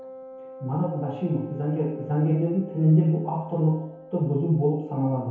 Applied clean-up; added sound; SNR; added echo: none; Wind instrument, woodwind instrument; 17 dB; reverberation time 1.0 s.